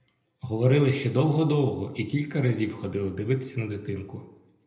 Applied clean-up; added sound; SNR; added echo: none; none; none; reverberation time 0.8 s.